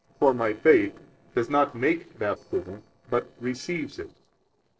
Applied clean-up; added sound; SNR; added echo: neural separator model SepFormer DNS4.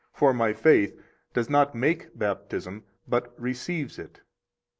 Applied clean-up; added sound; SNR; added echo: none; none; none; none.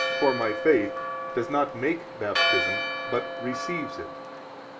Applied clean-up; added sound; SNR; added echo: none; Church bell; 1 dB; reverberation time 0.3 s.